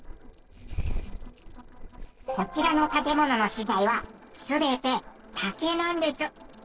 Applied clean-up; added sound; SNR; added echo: neural separator model SepFormer DNS4.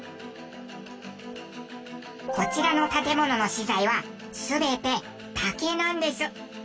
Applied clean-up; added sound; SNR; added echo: none; none; none; none.